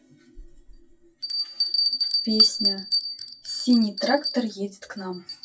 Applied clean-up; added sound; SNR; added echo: classical method WPE with log-MMSE.